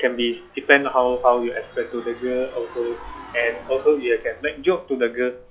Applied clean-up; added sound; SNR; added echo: classical method log-MMSE.